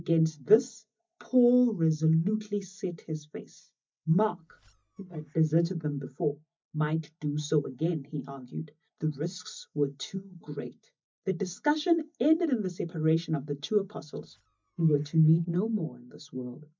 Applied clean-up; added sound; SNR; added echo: neural mask model DeepFilterNet 3.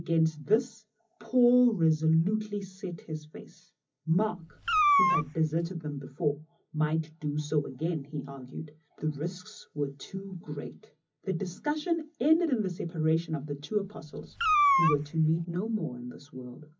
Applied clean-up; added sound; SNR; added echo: none; Meow; -2 dB; reverberation time 0.4 s.